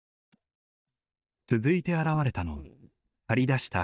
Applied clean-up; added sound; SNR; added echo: neural mask model DeepFilterNet 3.